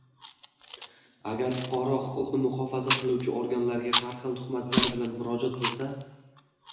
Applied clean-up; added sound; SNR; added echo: none; Chewing, mastication; 2 dB; reverberation time 0.9 s.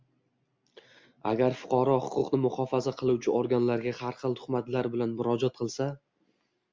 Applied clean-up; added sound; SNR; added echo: none; none; none; none.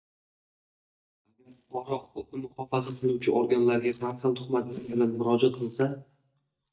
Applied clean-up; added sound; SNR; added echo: neural mask model DeepFilterNet 3.